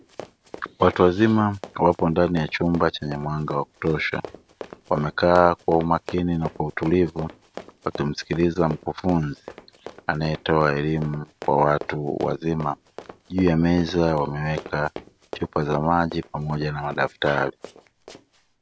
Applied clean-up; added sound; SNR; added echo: none; Run; 17 dB; none.